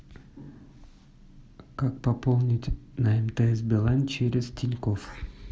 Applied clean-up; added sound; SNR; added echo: none; none; none; none.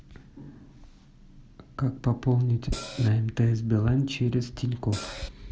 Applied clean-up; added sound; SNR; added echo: none; Cymbal; 10 dB; none.